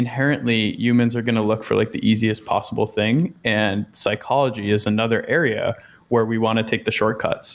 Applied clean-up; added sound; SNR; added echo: none; none; none; none.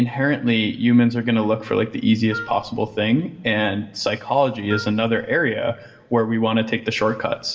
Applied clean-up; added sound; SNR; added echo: none; Wind instrument, woodwind instrument; 15 dB; reverberation time 1.0 s.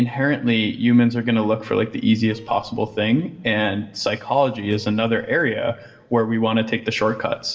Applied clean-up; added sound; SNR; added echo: neural separator model SepFormer DNS4.